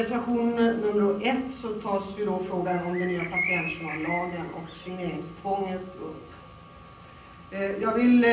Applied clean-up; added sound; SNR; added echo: none; Bird; 7 dB; reverberation time 0.6 s.